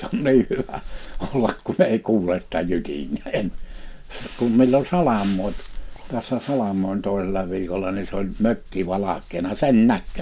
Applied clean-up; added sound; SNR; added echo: none; Dog; 12 dB; none.